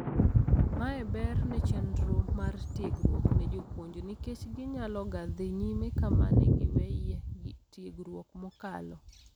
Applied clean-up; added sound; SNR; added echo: none; Thunder; 16 dB; none.